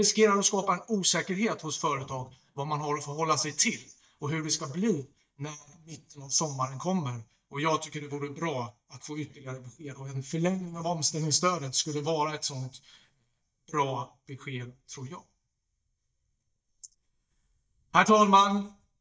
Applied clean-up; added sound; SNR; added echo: neural mask model DeepFilterNet 3.